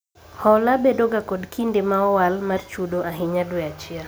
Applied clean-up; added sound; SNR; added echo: none; none; none; none.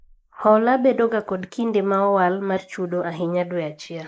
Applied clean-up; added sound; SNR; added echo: neural mask model Resemble Enhance denoiser.